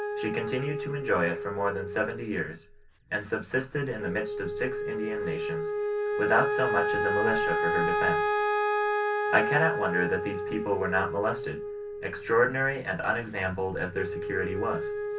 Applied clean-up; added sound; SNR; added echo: none; Wind instrument, woodwind instrument; 1 dB; reverberation time 0.3 s.